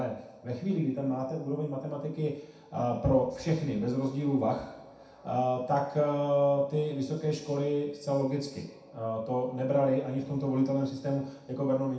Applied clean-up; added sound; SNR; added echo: none; none; none; reverberation time 0.7 s.